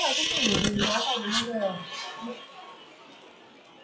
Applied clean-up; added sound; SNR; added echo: classical method WPE with log-MMSE.